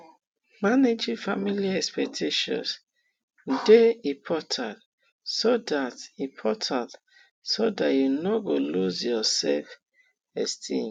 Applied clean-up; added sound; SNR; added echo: none; none; none; none.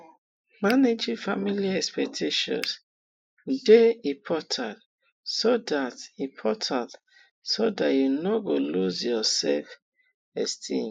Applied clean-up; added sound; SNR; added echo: neural mask model Resemble Enhance denoiser.